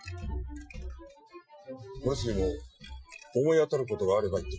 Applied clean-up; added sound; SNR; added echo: classical method Wiener filter.